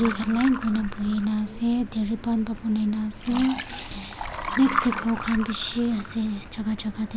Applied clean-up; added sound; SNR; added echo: none; Liquid; 11 dB; none.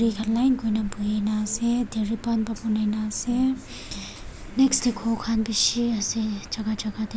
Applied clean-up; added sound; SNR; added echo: none; none; none; none.